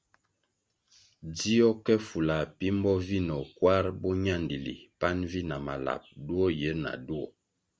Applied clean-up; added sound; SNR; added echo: none; none; none; none.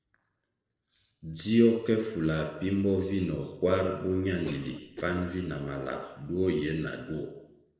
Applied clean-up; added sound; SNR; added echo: neural separator model SepFormer DNS4.